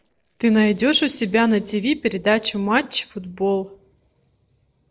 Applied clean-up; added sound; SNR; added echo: neural separator model SepFormer DNS4.